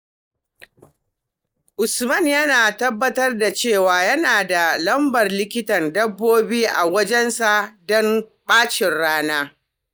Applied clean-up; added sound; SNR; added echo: neural mask model DeepFilterNet 3.